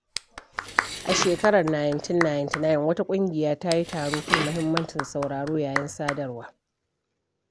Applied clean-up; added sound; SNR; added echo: none; Dishes, pots, and pans + Clapping; 6 dB; none.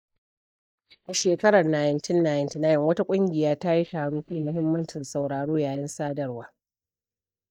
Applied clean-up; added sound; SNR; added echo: neural mask model DeepFilterNet 3.